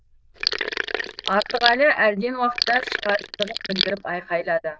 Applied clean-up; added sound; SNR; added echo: neural diffusion model UNIVERSE++.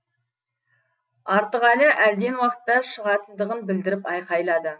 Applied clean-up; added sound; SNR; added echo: none; none; none; none.